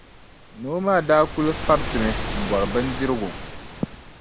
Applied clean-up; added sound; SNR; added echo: none; Waves, surf; 6 dB; none.